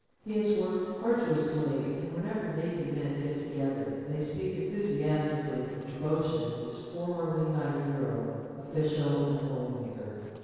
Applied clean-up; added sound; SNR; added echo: neural separator model SepFormer DNS4.